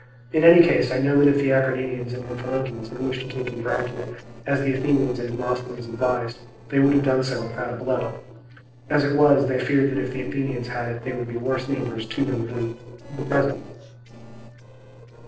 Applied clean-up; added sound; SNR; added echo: neural separator model SepFormer DNS4.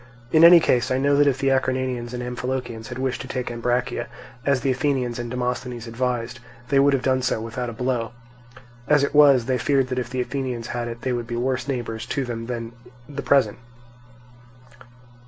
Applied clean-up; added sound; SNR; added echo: none; none; none; none.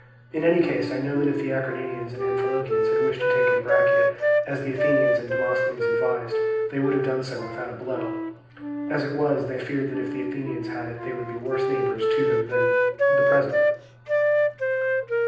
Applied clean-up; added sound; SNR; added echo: none; Wind instrument, woodwind instrument; -4 dB; reverberation time 0.9 s.